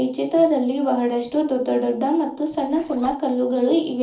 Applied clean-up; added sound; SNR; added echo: neural separator model SepFormer DNS4.